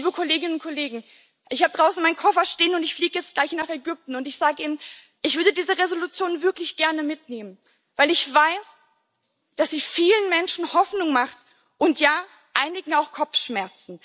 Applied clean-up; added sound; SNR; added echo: none; none; none; none.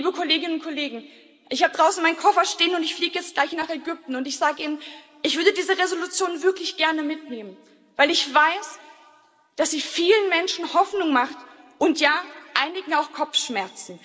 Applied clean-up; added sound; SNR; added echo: none; none; none; reverberation time 1.8 s.